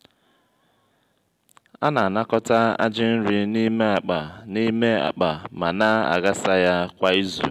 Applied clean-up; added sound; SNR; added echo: none; none; none; none.